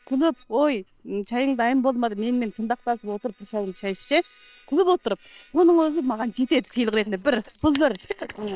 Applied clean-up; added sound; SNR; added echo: neural separator model SepFormer WHAM!.